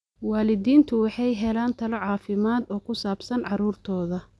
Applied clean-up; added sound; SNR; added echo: none; none; none; none.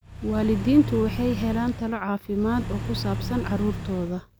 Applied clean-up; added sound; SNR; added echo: none; Accelerating, revving, vroom / Car; 6 dB; none.